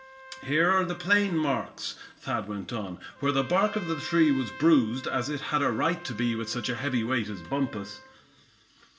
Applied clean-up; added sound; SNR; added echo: none; Trumpet; 19 dB; reverberation time 1.0 s.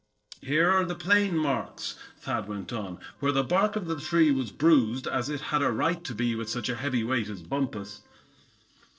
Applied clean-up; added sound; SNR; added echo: neural separator model SepFormer DNS4.